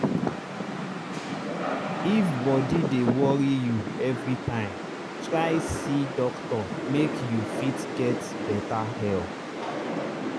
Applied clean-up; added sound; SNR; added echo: none; Rain; 2 dB; none.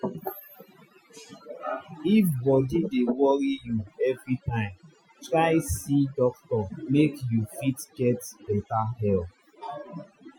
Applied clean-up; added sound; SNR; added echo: classical method Wiener filter.